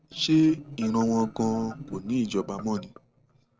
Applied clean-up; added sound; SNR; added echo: neural separator model SepFormer DNS4.